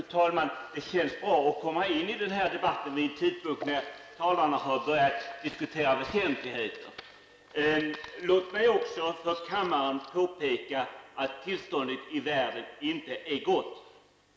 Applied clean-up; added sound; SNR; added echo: none; none; none; none.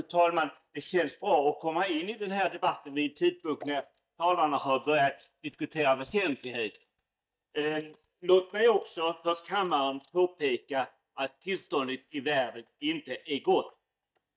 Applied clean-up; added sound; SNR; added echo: neural mask model DeepFilterNet 3.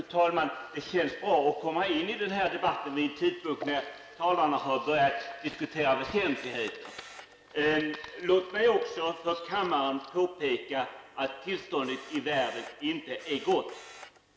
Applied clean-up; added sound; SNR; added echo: none; Camera; 20 dB; none.